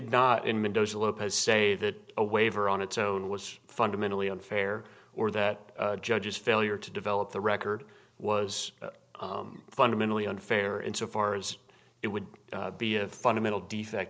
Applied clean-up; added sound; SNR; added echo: none; none; none; none.